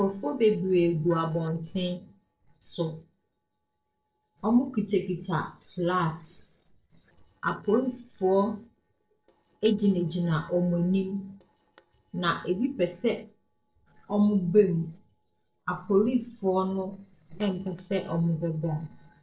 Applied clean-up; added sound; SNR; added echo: neural separator model SepFormer DNS4.